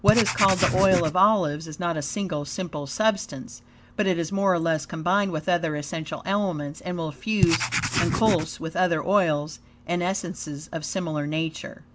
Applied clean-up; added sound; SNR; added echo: none; Writing; 0 dB; none.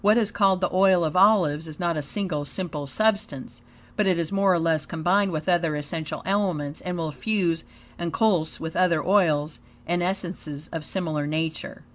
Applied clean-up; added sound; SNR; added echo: none; none; none; none.